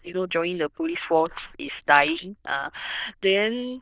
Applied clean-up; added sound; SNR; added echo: neural diffusion model UNIVERSE++.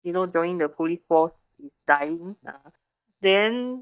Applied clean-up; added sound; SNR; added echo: neural mask model DeepFilterNet 3.